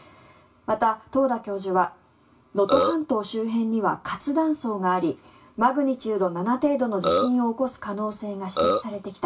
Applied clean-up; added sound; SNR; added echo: none; Burping, eructation; -2 dB; reverberation time 0.2 s.